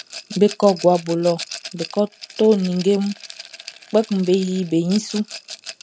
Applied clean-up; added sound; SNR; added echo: none; Rattle; 16 dB; none.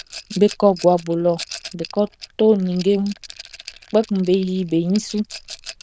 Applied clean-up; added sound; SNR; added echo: neural diffusion model UNIVERSE++.